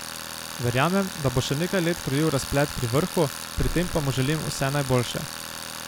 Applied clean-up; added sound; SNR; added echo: none; Boom + Tools; 8 dB; none.